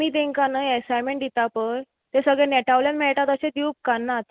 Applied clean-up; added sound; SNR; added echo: none; none; none; none.